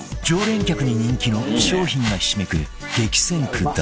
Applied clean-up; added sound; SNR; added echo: none; Whoosh, swoosh, swish; 13 dB; none.